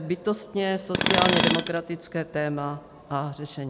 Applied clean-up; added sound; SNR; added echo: none; Tools; -4 dB; none.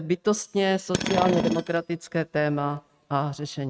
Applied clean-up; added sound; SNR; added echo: neural mask model RNNoise.